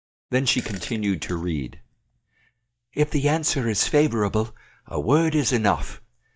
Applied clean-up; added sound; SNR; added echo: neural mask model DeepFilterNet 3.